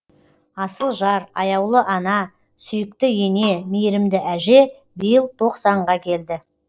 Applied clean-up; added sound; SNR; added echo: neural separator model SepFormer DNS4.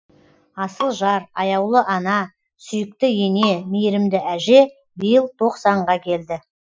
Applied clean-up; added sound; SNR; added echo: classical method Wiener filter.